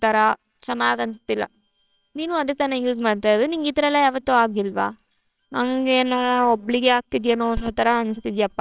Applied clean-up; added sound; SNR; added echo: neural separator model SepFormer WHAMR!.